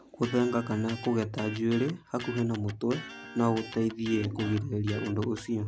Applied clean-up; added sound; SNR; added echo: none; Electric guitar; 15 dB; none.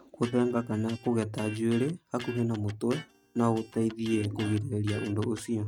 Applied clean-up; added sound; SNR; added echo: neural mask model RNNoise.